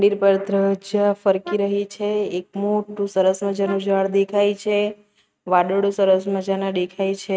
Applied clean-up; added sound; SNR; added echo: neural mask model RNNoise.